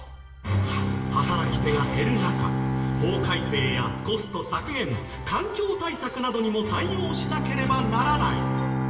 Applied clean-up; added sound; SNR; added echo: none; Bowed string instrument; 2 dB; reverberation time 1.1 s.